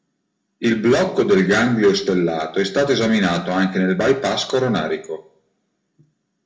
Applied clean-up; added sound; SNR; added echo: none; none; none; reverberation time 0.4 s.